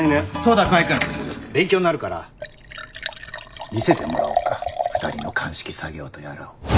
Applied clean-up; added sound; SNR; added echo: none; Liquid; 8 dB; none.